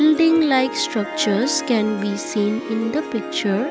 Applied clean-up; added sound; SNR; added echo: none; Harp; 9 dB; none.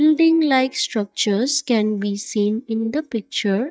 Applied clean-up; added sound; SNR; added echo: neural mask model DeepFilterNet 3.